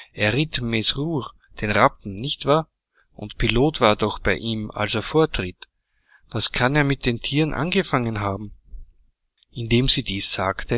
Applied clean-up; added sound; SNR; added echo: none; none; none; none.